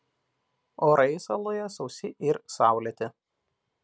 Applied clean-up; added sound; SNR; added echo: none; none; none; none.